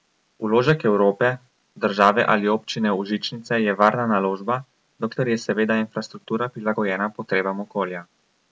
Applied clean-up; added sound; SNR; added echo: none; none; none; none.